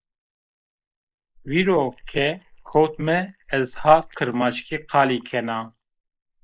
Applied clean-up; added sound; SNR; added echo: neural mask model Resemble Enhance denoiser.